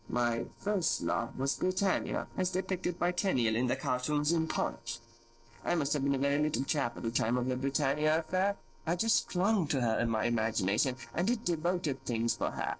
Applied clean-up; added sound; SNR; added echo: neural separator model SepFormer DNS4.